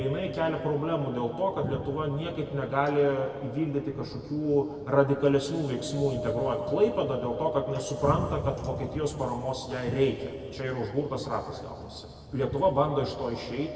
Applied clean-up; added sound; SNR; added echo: none; Wind; 14 dB; reverberation time 2.1 s.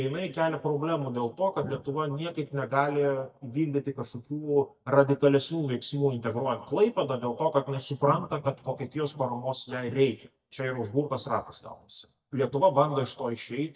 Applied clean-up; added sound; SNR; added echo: neural mask model DeepFilterNet 3.